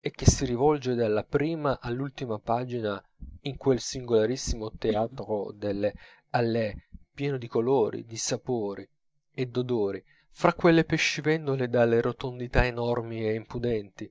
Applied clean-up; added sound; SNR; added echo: neural mask model DeepFilterNet 3.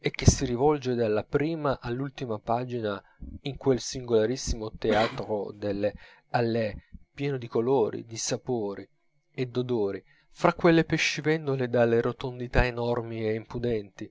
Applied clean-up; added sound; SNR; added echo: none; Cough; 10 dB; none.